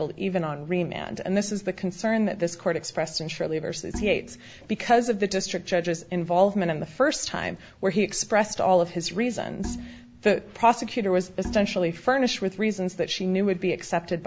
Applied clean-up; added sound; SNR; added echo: none; Bowed string instrument; 13 dB; none.